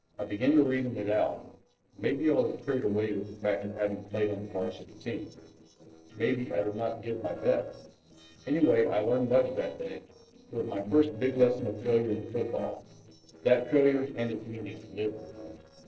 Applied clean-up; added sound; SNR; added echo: neural separator model SepFormer DNS4.